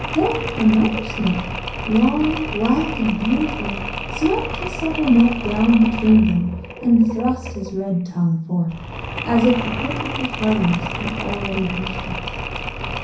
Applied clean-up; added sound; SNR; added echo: none; Mechanisms; 7 dB; reverberation time 0.6 s.